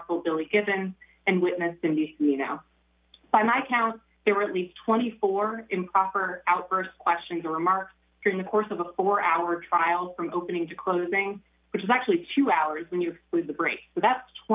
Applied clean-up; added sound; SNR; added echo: none; none; none; none.